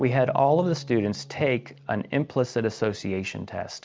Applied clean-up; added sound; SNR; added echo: none; Bowed string instrument; 18 dB; none.